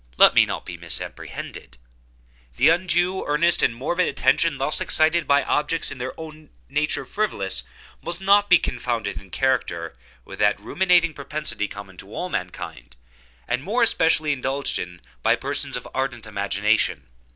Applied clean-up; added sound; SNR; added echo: none; none; none; none.